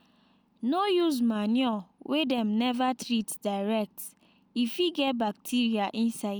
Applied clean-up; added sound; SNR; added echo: none; none; none; none.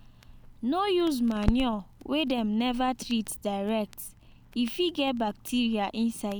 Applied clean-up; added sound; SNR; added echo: none; Crackle; 11 dB; none.